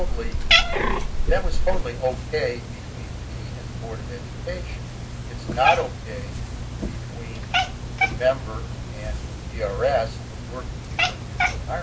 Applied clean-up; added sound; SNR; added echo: none; Cat; -4 dB; reverberation time 0.4 s.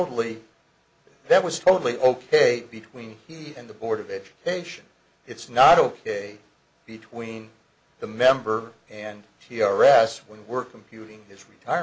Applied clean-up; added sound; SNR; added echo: none; none; none; none.